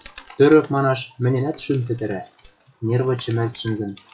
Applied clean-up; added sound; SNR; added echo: classical method log-MMSE.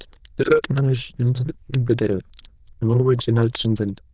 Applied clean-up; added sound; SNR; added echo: neural diffusion model UNIVERSE++.